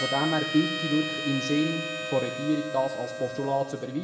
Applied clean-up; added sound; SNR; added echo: none; Harmonica; 5 dB; reverberation time 0.8 s.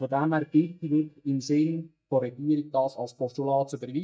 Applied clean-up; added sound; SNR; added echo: neural mask model DeepFilterNet 3.